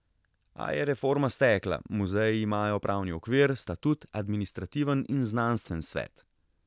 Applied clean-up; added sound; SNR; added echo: none; none; none; none.